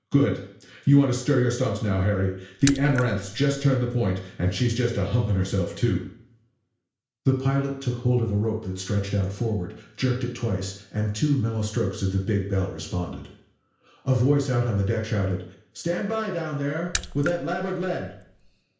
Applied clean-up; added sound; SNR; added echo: none; Raindrop / Splash, splatter; 12 dB; reverberation time 0.5 s.